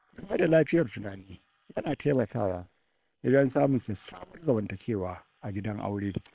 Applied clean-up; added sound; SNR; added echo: neural separator model SepFormer WHAM!.